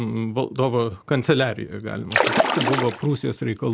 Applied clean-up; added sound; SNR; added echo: none; Splash, splatter; -1 dB; none.